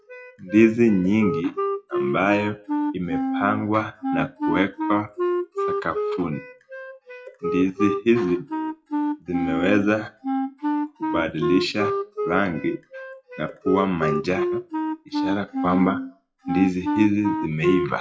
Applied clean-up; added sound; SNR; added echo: classical method WPE with log-MMSE.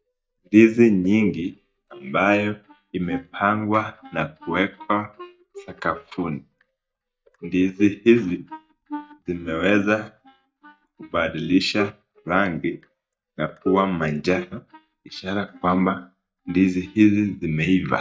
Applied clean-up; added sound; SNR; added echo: neural mask model DeepFilterNet 3.